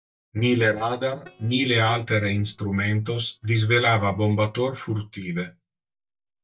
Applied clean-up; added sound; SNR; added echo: neural mask model DeepFilterNet 3.